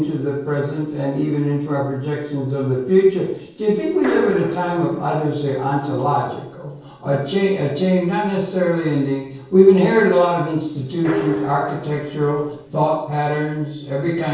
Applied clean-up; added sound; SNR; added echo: neural separator model SepFormer DNS4.